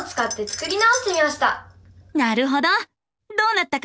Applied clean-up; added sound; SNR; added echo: none; none; none; none.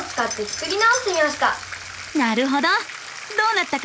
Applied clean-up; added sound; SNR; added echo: none; Bathtub (filling or washing); 13 dB; none.